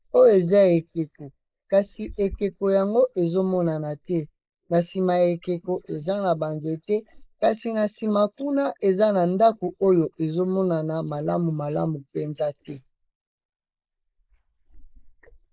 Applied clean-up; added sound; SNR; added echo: neural mask model Resemble Enhance denoiser.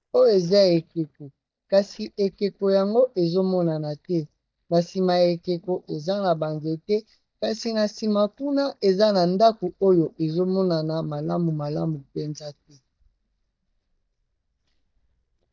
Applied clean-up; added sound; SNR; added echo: neural mask model DeepFilterNet 3.